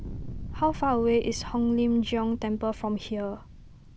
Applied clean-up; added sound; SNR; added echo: none; Fire; 11 dB; none.